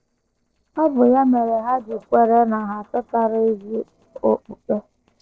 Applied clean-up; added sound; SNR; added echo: neural separator model SepFormer DNS4.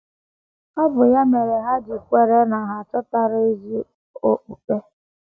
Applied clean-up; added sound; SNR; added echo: none; none; none; none.